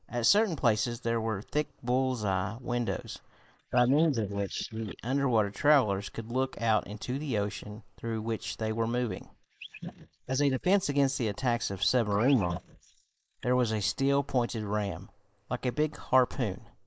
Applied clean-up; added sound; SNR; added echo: neural mask model Resemble Enhance denoiser.